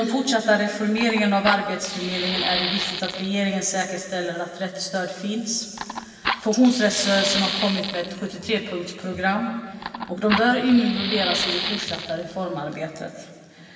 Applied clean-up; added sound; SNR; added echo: none; Fire; 6 dB; reverberation time 2.9 s.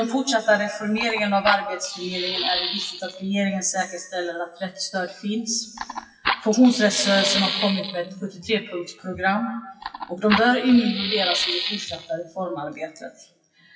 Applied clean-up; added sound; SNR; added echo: classical method WPE with log-MMSE.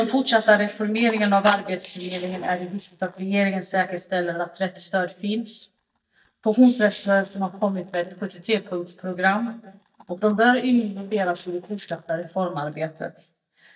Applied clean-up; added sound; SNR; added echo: neural mask model DeepFilterNet 3.